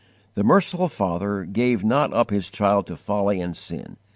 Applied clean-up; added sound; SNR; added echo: none; none; none; none.